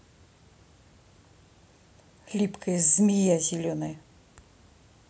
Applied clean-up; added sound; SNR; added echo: none; none; none; none.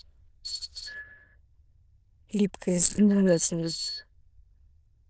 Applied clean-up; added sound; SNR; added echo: neural diffusion model UNIVERSE++.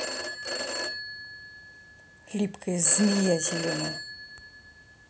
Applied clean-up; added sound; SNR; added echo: none; Telephone; 6 dB; none.